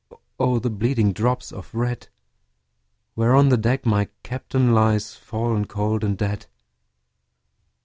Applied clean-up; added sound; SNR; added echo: none; none; none; none.